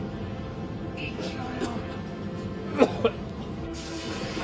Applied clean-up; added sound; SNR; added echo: none; Cough; -3 dB; reverberation time 2.0 s.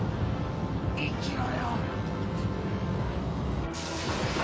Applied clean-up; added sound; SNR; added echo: none; none; none; none.